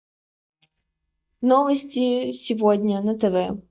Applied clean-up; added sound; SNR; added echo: neural mask model DeepFilterNet 3.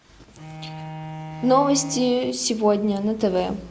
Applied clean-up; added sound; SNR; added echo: none; Bowed string instrument; 15 dB; none.